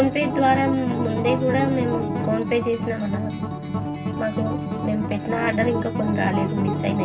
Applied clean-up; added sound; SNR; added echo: none; Acoustic guitar; 2 dB; reverberation time 0.4 s.